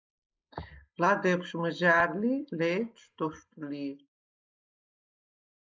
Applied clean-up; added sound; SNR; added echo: neural mask model Resemble Enhance denoiser.